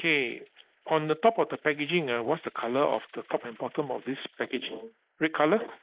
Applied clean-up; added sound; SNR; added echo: neural mask model Resemble Enhance denoiser.